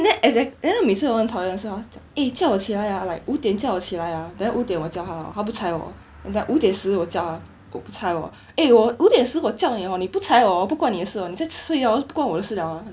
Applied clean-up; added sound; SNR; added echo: none; none; none; none.